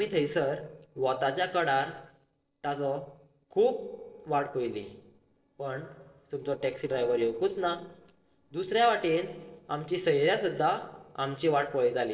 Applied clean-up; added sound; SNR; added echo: neural separator model SepFormer DNS4.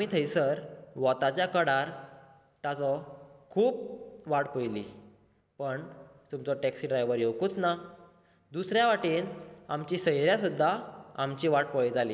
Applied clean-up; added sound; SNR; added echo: none; none; none; none.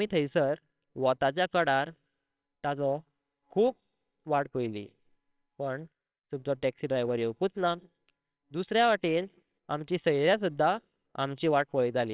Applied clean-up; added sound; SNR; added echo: neural separator model SepFormer WHAMR!.